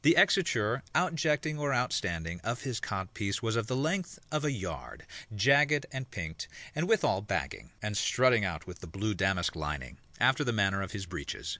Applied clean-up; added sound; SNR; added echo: none; none; none; none.